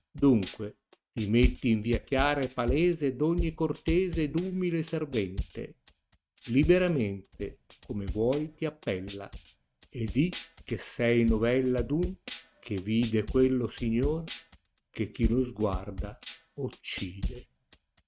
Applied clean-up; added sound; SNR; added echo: neural mask model RNNoise.